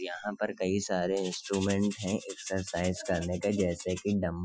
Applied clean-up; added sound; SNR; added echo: classical method Wiener filter.